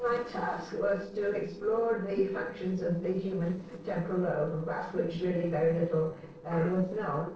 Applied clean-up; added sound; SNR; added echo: neural separator model SepFormer DNS4.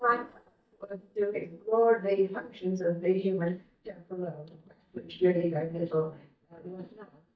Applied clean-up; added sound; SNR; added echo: neural mask model DeepFilterNet 3.